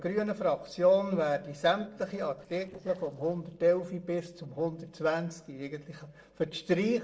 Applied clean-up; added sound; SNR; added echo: neural separator model SepFormer DNS4.